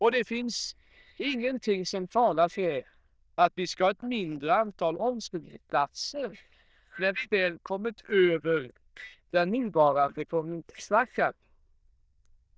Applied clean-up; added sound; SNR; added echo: neural diffusion model UNIVERSE++.